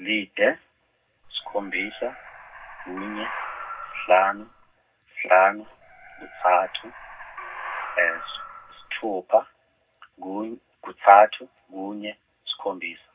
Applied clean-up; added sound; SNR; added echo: none; Animal; 14 dB; reverberation time 0.4 s.